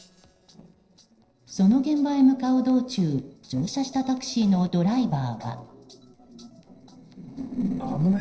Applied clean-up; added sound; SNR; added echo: neural separator model SepFormer DNS4.